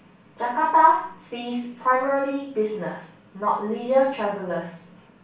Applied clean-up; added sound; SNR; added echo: none; none; none; reverberation time 0.4 s.